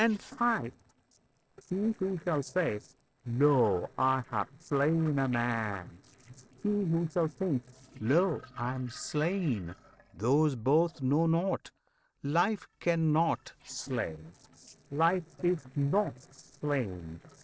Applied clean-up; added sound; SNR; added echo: neural separator model SepFormer DNS4.